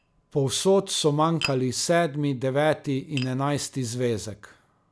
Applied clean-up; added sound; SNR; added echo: none; Tap; 17 dB; none.